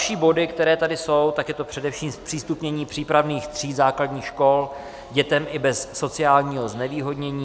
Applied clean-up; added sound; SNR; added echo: none; none; none; none.